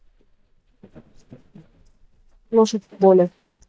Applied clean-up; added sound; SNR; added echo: neural mask model DeepFilterNet 3.